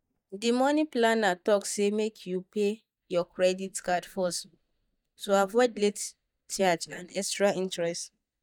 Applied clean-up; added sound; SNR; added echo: neural mask model DeepFilterNet 3.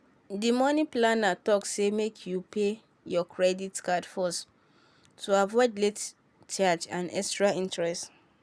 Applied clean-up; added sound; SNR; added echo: none; none; none; none.